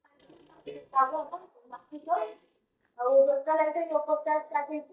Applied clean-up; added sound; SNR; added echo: neural mask model DeepFilterNet 3.